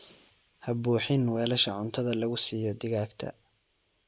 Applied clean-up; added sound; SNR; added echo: none; none; none; none.